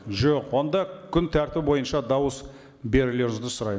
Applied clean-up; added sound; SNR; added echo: none; none; none; none.